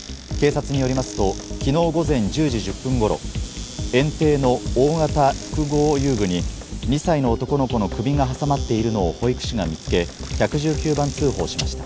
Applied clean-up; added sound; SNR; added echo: none; Squeak / Cupboard open or close + Hiss; 17 dB; none.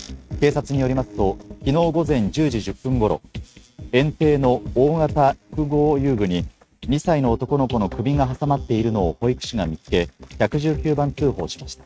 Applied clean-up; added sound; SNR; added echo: neural mask model RNNoise.